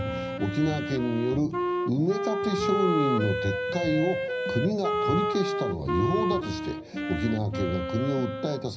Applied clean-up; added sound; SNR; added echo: none; Wind instrument, woodwind instrument; 2 dB; reverberation time 0.5 s.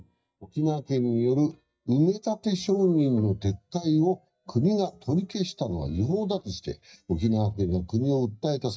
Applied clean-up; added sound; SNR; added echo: neural mask model DeepFilterNet 3.